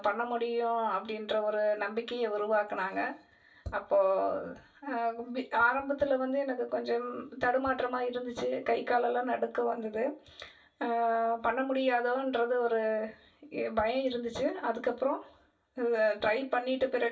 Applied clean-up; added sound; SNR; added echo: none; none; none; reverberation time 0.2 s.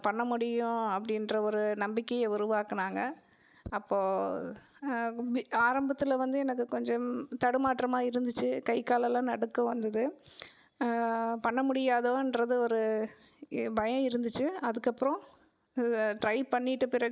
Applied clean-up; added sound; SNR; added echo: none; none; none; none.